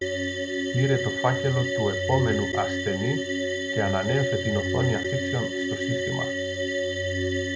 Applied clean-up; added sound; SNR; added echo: none; Organ; -1 dB; none.